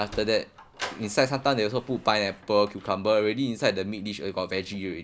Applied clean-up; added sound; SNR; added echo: none; Sliding door; 18 dB; none.